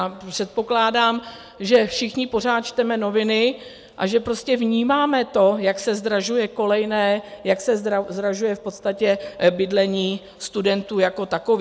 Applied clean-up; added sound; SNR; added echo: none; none; none; none.